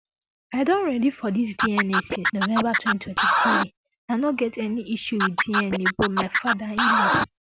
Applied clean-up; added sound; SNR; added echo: none; Scratching (performance technique); -2 dB; none.